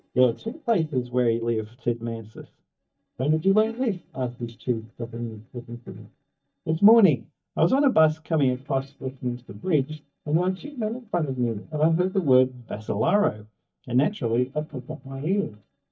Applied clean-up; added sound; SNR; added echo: neural mask model DeepFilterNet 3.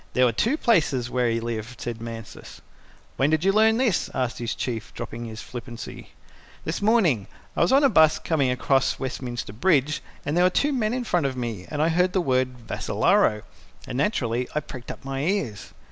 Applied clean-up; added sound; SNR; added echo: none; none; none; none.